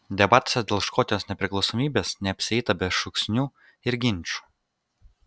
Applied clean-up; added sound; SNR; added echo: none; none; none; none.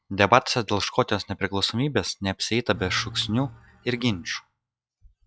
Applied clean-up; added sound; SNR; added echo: classical method log-MMSE.